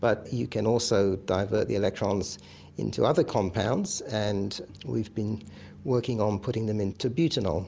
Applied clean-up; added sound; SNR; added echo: none; none; none; none.